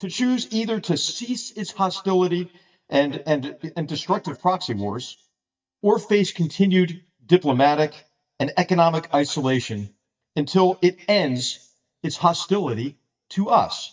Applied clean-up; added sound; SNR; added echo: neural mask model DeepFilterNet 3.